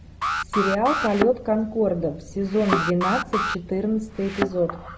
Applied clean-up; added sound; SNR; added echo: none; Alarm + Thump, thud; 4 dB; none.